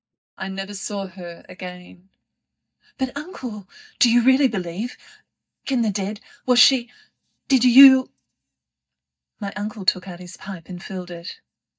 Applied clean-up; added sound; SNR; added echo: neural mask model DeepFilterNet 3.